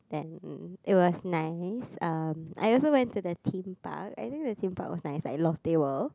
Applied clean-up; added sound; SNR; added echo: none; none; none; none.